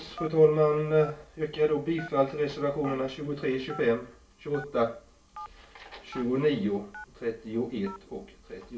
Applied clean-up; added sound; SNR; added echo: none; Telephone; 19 dB; reverberation time 0.3 s.